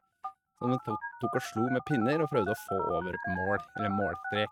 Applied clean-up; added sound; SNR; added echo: neural mask model RNNoise.